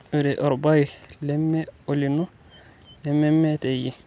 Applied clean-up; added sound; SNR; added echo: none; none; none; none.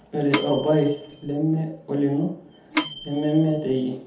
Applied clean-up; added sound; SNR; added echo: none; Microwave oven / Bell; 8 dB; reverberation time 0.6 s.